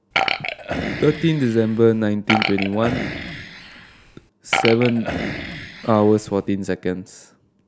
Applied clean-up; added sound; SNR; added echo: none; Burping, eructation; 5 dB; none.